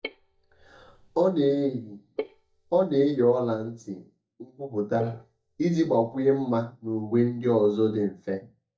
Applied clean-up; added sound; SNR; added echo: neural mask model DeepFilterNet 3.